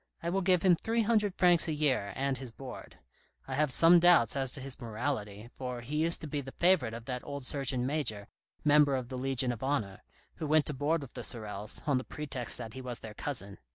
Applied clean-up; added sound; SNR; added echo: none; none; none; none.